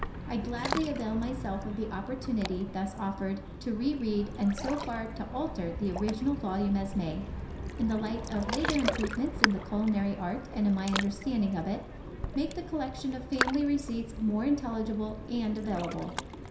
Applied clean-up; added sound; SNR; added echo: none; Ocean; 5 dB; reverberation time 0.7 s.